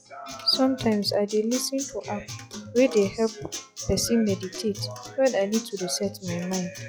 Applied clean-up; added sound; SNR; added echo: classical method log-MMSE.